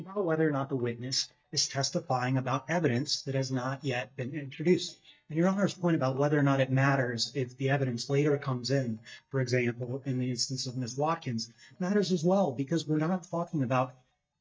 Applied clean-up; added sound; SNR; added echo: neural mask model DeepFilterNet 3.